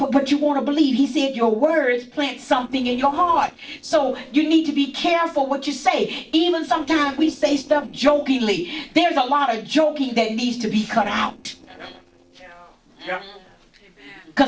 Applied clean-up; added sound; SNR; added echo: neural separator model SepFormer DNS4.